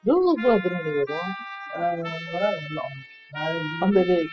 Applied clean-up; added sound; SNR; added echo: classical method spectral subtraction.